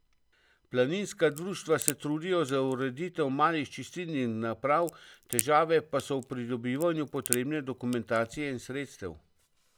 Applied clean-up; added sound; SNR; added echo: none; Crack; 10 dB; none.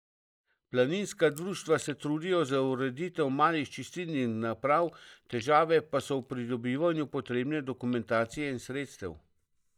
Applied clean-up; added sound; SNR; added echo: neural mask model DeepFilterNet 3.